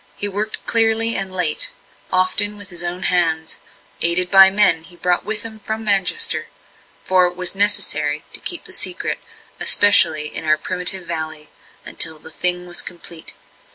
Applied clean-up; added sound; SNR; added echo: none; none; none; none.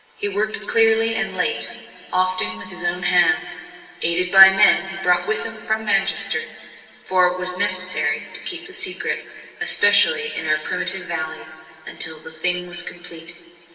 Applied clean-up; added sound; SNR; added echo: none; none; none; reverberation time 2.4 s.